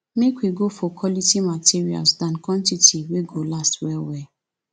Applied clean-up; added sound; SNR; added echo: none; none; none; none.